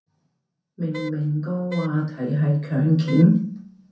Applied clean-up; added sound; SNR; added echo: none; Wind instrument, woodwind instrument; 16 dB; reverberation time 0.5 s.